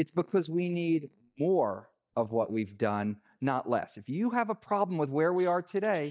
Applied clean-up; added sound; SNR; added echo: neural mask model DeepFilterNet 3.